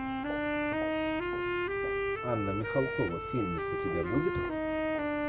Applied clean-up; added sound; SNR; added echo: none; Wind instrument, woodwind instrument; -3 dB; none.